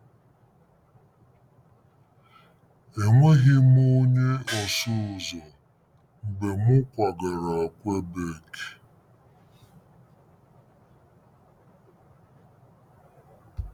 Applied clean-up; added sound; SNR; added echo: none; Gong; 11 dB; none.